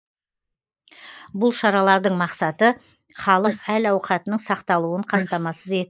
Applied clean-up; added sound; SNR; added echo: neural mask model Resemble Enhance denoiser.